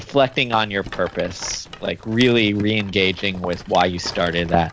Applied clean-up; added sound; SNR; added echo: none; Rattle; 17 dB; none.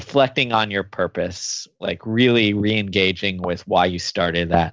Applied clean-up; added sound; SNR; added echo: none; none; none; none.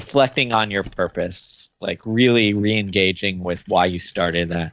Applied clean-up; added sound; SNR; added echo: neural mask model DeepFilterNet 3.